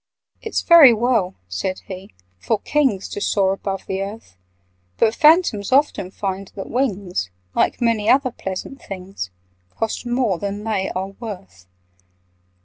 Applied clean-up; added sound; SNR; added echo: none; none; none; none.